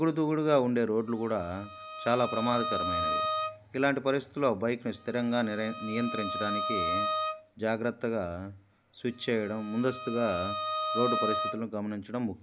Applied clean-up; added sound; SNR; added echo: none; Bowed string instrument; 4 dB; none.